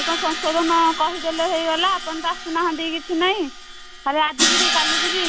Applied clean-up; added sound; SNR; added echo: none; Crash cymbal; 3 dB; none.